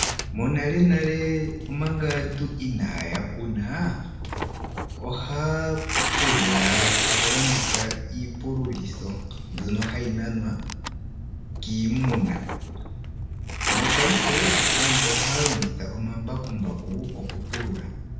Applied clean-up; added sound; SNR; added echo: none; Tearing; 0 dB; reverberation time 0.9 s.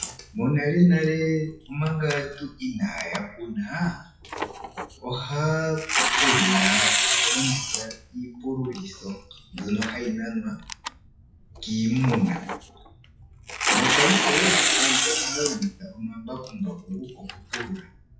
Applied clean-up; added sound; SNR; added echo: classical method WPE with log-MMSE.